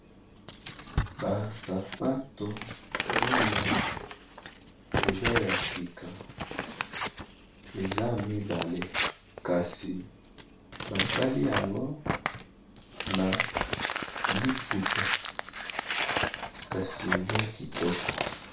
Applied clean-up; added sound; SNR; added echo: none; Crumpling, crinkling / Tearing; -3 dB; reverberation time 0.3 s.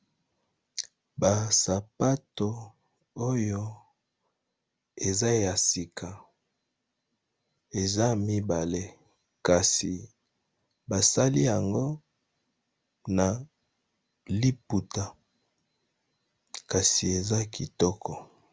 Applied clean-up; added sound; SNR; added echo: none; none; none; none.